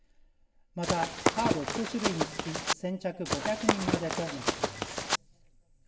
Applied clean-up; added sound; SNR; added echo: none; Run; -4 dB; reverberation time 1.7 s.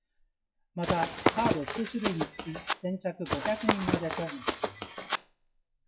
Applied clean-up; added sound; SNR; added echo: classical method WPE with log-MMSE.